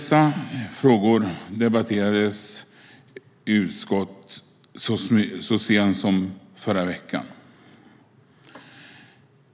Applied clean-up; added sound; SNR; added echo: none; none; none; none.